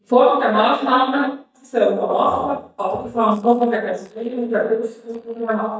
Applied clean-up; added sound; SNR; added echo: neural mask model DeepFilterNet 3.